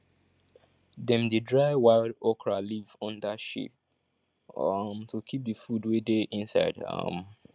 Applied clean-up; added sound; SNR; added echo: none; none; none; none.